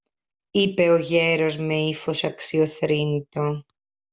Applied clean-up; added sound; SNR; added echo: none; none; none; none.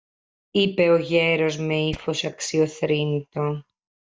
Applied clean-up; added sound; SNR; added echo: neural mask model DeepFilterNet 3.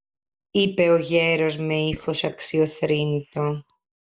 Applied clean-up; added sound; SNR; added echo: neural mask model Resemble Enhance denoiser.